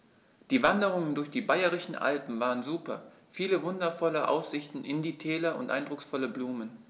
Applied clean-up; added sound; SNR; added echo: none; none; none; none.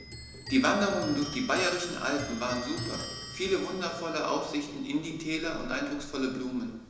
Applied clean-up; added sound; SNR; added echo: none; Clock; 11 dB; reverberation time 1.0 s.